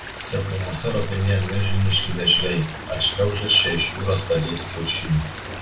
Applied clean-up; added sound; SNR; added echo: none; Stream; 11 dB; reverberation time 0.2 s.